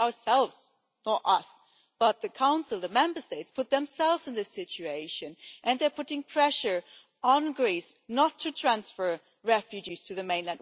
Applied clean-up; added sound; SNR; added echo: none; none; none; none.